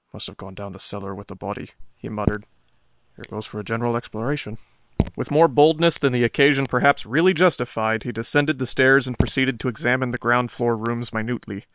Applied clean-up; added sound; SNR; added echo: neural separator model SepFormer WHAM!.